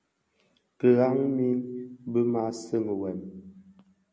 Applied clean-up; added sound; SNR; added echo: none; none; none; none.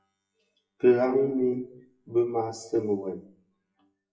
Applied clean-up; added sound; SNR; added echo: classical method WPE with log-MMSE.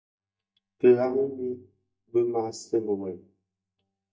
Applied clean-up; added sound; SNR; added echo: neural mask model DeepFilterNet 3.